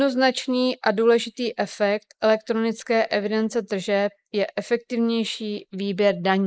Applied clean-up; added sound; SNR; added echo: neural mask model Resemble Enhance denoiser.